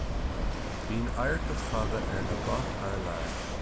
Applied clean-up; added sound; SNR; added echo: none; Walk, footsteps / Waves, surf / Wind; -4 dB; none.